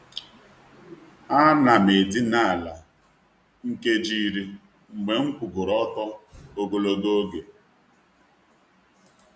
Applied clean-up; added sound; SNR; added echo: none; none; none; none.